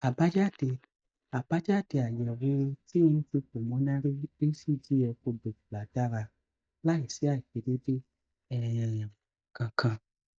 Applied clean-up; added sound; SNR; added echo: neural mask model DeepFilterNet 3.